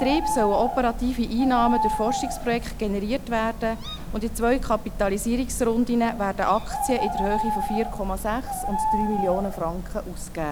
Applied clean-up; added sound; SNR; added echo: none; Bird; 4 dB; none.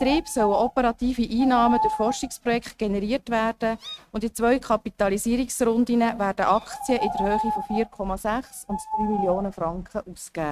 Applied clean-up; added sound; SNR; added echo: neural mask model RNNoise.